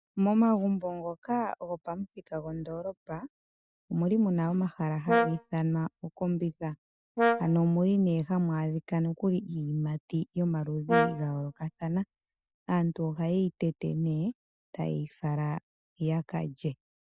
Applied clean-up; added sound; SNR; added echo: neural mask model DeepFilterNet 3.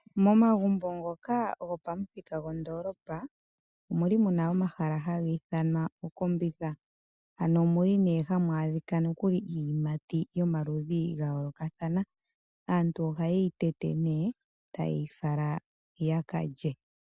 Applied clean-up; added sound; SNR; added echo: none; none; none; none.